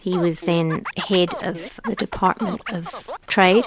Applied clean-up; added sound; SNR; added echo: none; Scratching (performance technique); 12 dB; none.